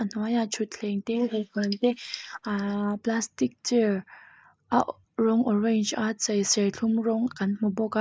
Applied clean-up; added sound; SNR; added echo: neural mask model Resemble Enhance denoiser.